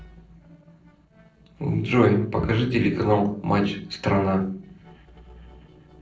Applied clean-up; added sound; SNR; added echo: neural separator model SepFormer DNS4.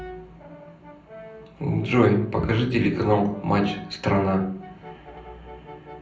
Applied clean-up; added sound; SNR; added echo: none; Brass instrument; 18 dB; reverberation time 0.6 s.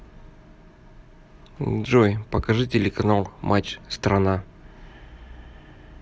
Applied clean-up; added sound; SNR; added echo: none; none; none; none.